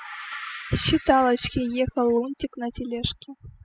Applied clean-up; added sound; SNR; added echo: classical method spectral subtraction.